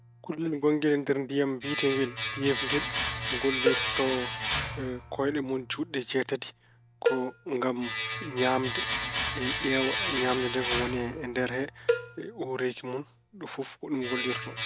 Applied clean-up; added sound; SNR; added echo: none; Domestic sounds, home sounds + Cowbell; 1 dB; none.